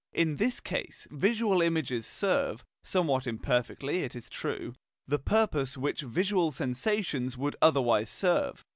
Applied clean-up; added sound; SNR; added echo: none; none; none; none.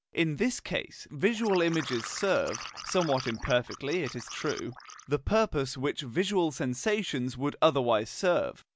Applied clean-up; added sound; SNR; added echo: none; Liquid; 13 dB; none.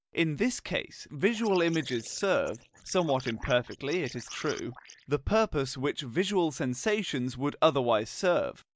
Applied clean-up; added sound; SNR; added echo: neural mask model Resemble Enhance denoiser.